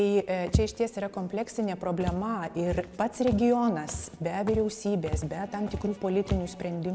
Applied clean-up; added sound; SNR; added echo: none; Walk, footsteps; 8 dB; none.